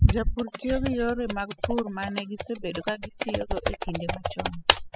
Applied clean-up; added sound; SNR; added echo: classical method spectral subtraction.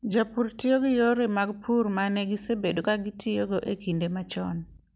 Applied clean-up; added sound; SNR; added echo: none; none; none; none.